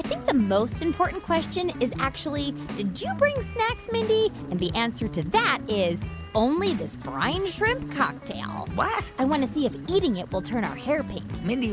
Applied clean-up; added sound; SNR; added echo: none; none; none; none.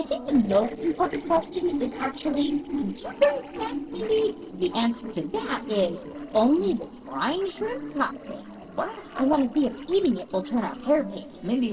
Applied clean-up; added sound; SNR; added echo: neural separator model SepFormer DNS4.